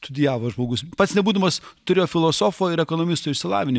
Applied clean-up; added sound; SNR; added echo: none; none; none; none.